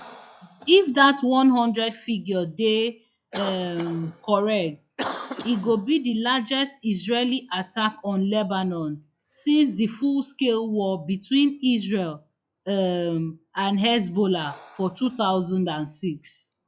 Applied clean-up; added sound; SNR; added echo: classical method log-MMSE.